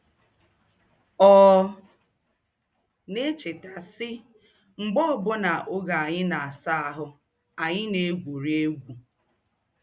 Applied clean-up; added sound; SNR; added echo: none; none; none; none.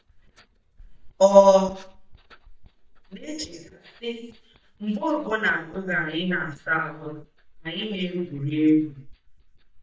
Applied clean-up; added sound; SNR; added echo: neural mask model DeepFilterNet 3.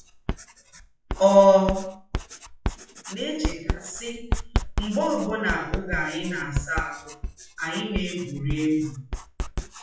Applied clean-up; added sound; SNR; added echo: classical method WPE with log-MMSE.